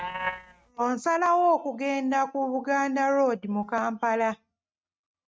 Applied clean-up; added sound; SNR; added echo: neural mask model RNNoise.